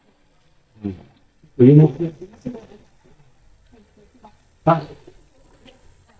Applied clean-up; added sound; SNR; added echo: neural mask model DeepFilterNet 3.